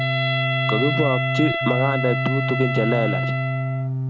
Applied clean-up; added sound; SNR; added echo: none; Organ + Wind instrument, woodwind instrument; -3 dB; none.